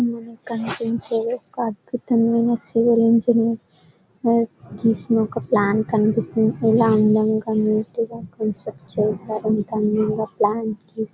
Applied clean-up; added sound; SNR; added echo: none; none; none; none.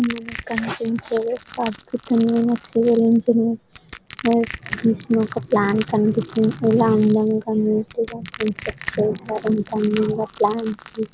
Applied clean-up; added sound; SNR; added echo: none; Crushing; 17 dB; none.